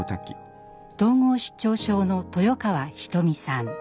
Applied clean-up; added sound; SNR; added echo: none; none; none; none.